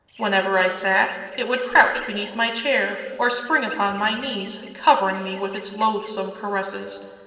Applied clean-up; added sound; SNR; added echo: neural separator model SepFormer DNS4.